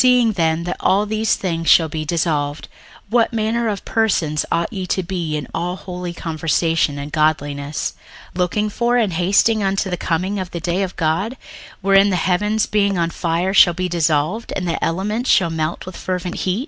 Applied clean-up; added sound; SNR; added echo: none; none; none; none.